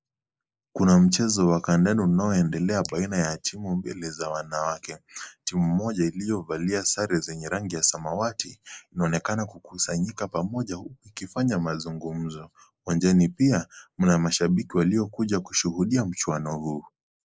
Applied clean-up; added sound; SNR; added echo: neural mask model Resemble Enhance denoiser.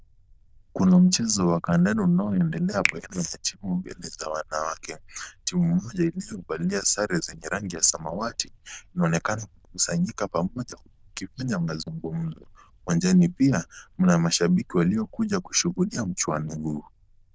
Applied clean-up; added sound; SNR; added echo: neural diffusion model UNIVERSE++.